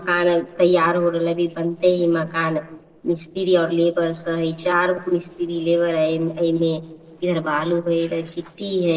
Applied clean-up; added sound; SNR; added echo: neural separator model SepFormer DNS4.